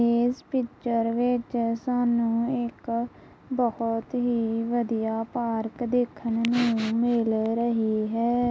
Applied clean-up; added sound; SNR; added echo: none; none; none; none.